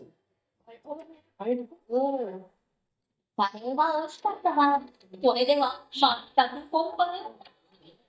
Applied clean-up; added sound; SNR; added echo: neural mask model DeepFilterNet 3.